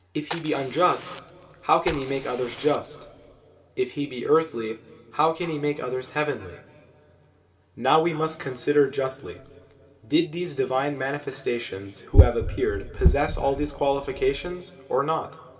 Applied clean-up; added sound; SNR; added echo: none; Fire; 14 dB; reverberation time 2.7 s.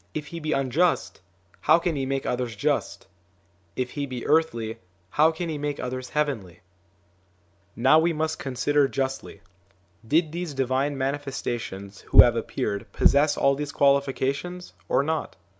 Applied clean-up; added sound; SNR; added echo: none; none; none; none.